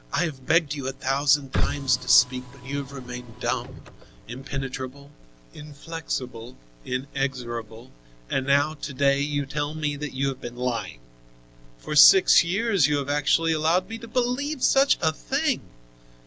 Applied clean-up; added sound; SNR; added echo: none; Car; 8 dB; none.